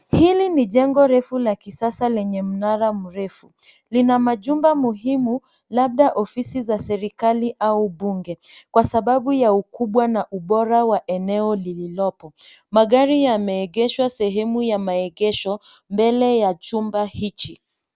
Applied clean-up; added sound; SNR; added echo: none; none; none; none.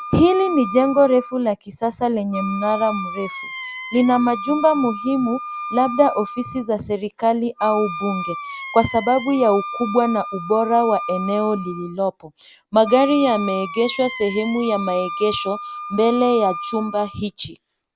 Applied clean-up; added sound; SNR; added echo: none; Wind instrument, woodwind instrument; 10 dB; none.